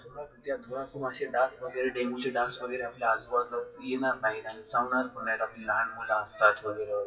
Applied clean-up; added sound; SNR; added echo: classical method WPE with log-MMSE.